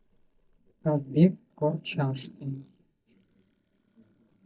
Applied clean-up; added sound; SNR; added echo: neural mask model DeepFilterNet 3.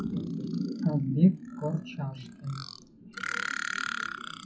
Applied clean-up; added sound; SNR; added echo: classical method WPE with log-MMSE.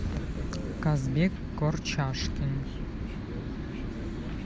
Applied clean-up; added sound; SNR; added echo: none; none; none; none.